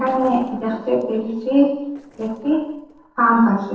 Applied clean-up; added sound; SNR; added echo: neural separator model SepFormer DNS4.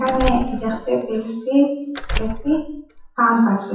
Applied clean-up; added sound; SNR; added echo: classical method WPE with log-MMSE.